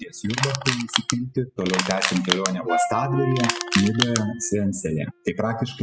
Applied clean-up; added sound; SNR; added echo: classical method spectral subtraction.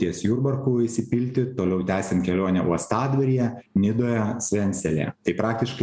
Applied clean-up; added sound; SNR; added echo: none; none; none; none.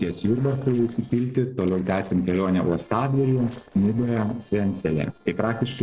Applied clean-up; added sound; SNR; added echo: neural separator model SepFormer DNS4.